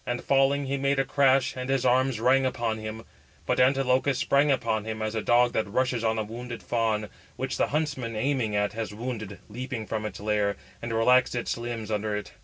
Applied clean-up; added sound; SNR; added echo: none; none; none; none.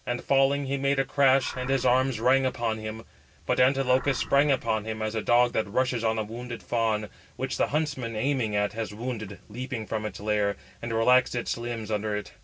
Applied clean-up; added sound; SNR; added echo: none; Animal; 16 dB; none.